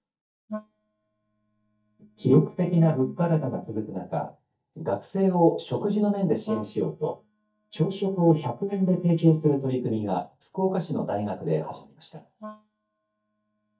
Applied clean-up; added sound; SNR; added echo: neural mask model DeepFilterNet 3.